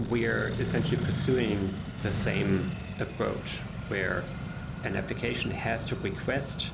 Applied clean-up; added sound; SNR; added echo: none; Accelerating, revving, vroom; 2 dB; none.